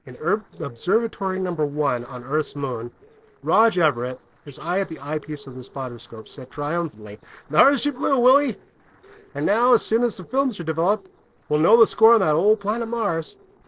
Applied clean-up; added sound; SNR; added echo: neural separator model SepFormer DNS4.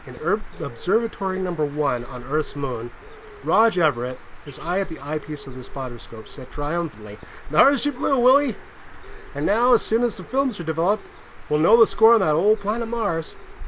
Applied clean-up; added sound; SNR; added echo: none; Bird; 13 dB; none.